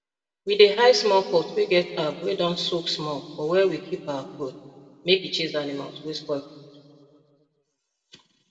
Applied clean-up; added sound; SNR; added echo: none; none; none; reverberation time 1.9 s.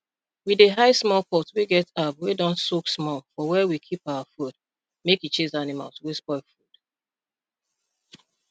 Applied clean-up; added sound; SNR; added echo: none; none; none; none.